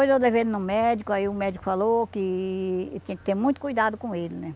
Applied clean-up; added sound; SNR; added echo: none; none; none; none.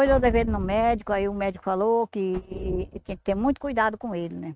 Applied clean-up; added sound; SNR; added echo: neural mask model RNNoise.